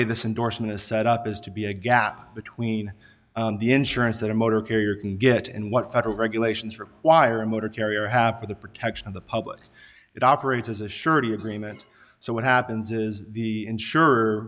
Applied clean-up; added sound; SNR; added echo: none; none; none; none.